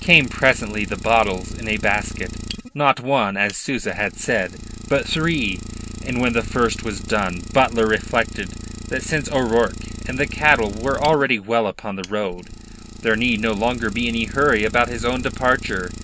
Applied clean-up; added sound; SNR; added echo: none; Idling; 11 dB; none.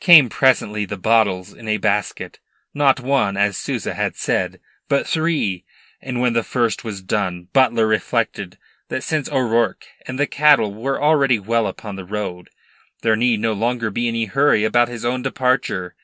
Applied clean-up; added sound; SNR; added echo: none; none; none; none.